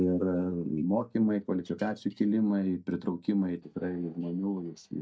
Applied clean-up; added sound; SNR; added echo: neural mask model DeepFilterNet 3.